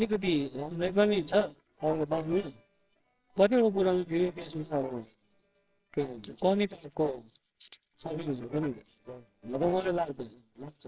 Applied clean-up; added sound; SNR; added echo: neural separator model SepFormer WHAMR!.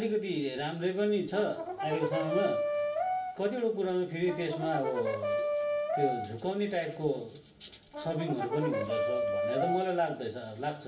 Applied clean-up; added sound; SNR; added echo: none; Brass instrument; 1 dB; reverberation time 0.2 s.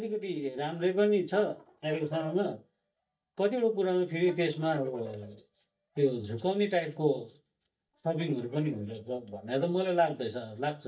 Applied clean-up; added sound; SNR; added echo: neural mask model DeepFilterNet 3.